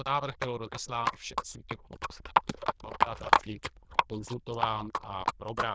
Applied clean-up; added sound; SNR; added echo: neural diffusion model UNIVERSE++.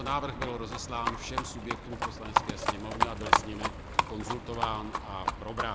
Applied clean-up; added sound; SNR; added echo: none; Livestock, farm animals, working animals; -5 dB; none.